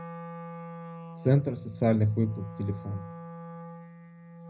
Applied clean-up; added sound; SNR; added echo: none; Wind instrument, woodwind instrument; 12 dB; reverberation time 0.3 s.